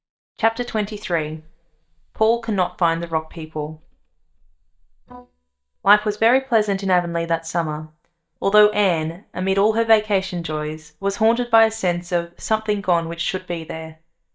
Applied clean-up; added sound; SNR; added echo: neural mask model DeepFilterNet 3.